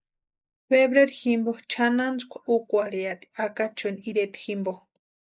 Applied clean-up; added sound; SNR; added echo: neural mask model Resemble Enhance denoiser.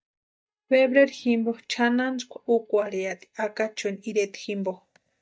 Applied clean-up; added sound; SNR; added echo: neural mask model DeepFilterNet 3.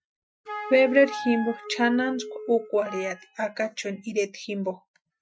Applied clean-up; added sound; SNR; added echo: classical method Wiener filter.